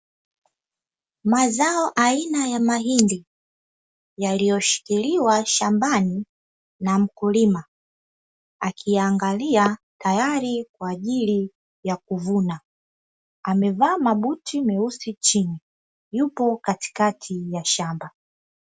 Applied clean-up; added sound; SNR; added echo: none; none; none; none.